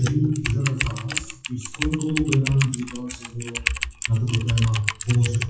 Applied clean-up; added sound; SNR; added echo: classical method WPE with log-MMSE.